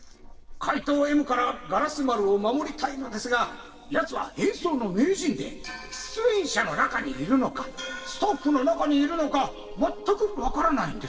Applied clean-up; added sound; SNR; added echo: neural separator model SepFormer DNS4.